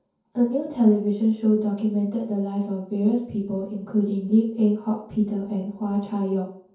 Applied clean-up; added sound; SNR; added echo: none; none; none; reverberation time 0.6 s.